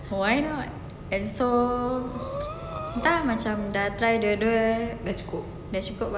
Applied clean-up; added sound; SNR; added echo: none; Breathing; 12 dB; none.